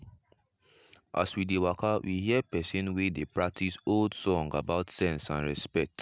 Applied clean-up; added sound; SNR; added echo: none; none; none; none.